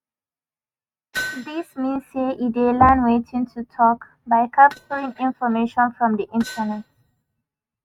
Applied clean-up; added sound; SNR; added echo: neural mask model RNNoise.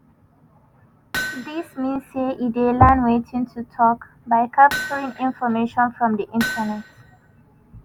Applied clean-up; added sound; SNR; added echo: none; Hammer; 12 dB; none.